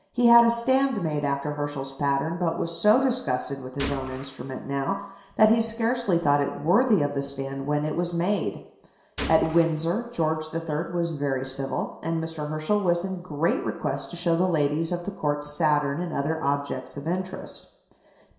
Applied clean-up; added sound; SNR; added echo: none; Gunshot, gunfire; 12 dB; reverberation time 0.7 s.